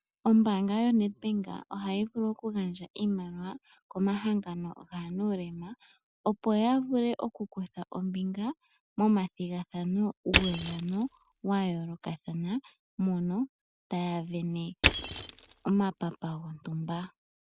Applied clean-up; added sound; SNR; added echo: none; Crushing; 0 dB; none.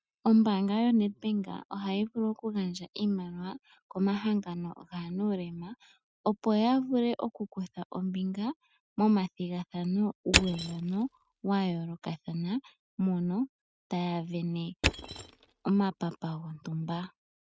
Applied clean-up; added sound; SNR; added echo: neural mask model RNNoise.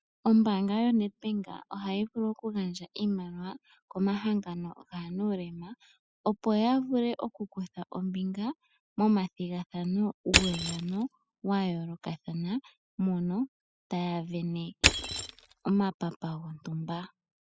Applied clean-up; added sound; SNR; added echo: classical method spectral subtraction.